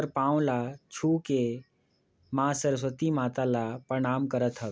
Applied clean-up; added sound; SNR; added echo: none; none; none; none.